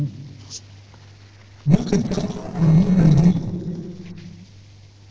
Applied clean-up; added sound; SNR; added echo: neural separator model SepFormer DNS4.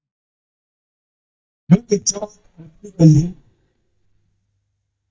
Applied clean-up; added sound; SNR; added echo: neural mask model DeepFilterNet 3.